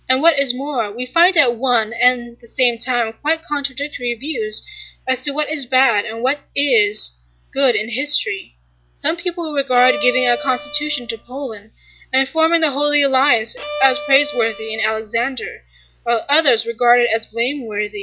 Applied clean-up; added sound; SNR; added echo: none; Bowed string instrument; 10 dB; none.